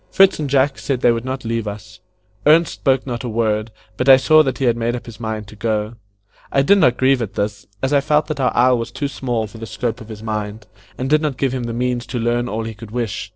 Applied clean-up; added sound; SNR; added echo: neural separator model SepFormer DNS4.